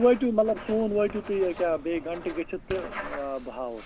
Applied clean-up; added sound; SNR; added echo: none; Writing; 14 dB; none.